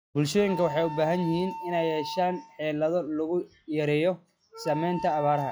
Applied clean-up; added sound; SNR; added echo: classical method log-MMSE.